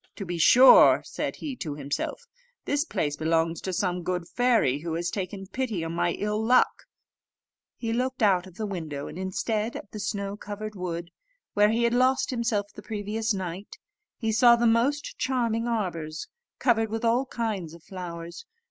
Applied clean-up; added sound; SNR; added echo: none; none; none; none.